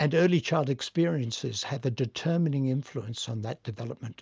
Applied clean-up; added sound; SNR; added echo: none; none; none; none.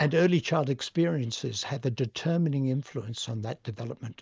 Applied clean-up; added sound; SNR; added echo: neural mask model Resemble Enhance denoiser.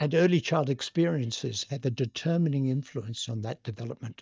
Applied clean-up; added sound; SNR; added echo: neural mask model DeepFilterNet 3.